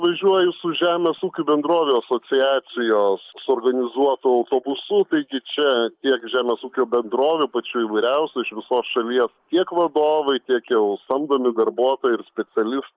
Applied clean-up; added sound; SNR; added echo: neural mask model Resemble Enhance denoiser.